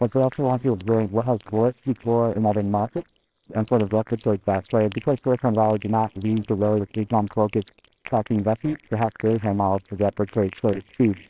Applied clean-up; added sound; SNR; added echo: neural separator model SepFormer WHAMR!.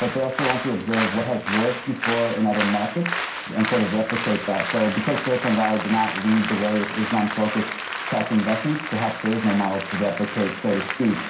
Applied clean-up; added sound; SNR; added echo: none; Applause; 6 dB; reverberation time 0.5 s.